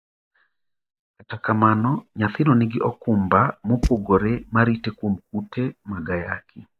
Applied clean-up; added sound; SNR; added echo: neural mask model DeepFilterNet 3.